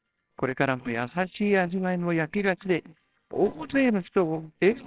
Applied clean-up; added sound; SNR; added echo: neural separator model SepFormer WHAMR!.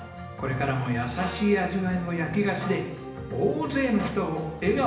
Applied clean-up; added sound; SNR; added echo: none; Bowed string instrument; 20 dB; reverberation time 0.8 s.